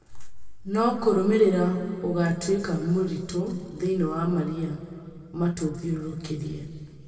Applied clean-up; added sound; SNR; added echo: none; none; none; reverberation time 2.3 s.